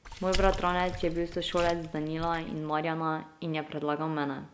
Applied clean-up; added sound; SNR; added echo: none; Water / Splash, splatter; 6 dB; none.